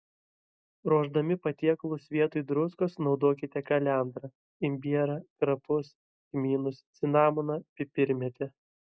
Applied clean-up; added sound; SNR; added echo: none; none; none; none.